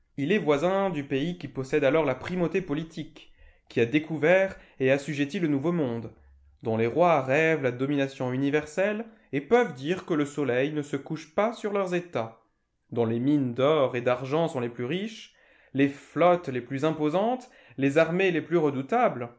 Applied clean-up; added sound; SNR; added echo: none; none; none; none.